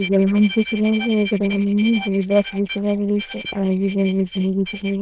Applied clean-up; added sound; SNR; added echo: neural diffusion model UNIVERSE++.